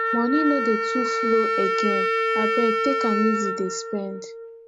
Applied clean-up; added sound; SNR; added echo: none; Wind instrument, woodwind instrument; -1 dB; none.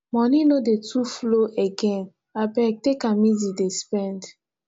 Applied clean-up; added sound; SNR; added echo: none; none; none; none.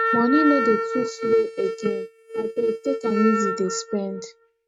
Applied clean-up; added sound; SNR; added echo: neural mask model RNNoise.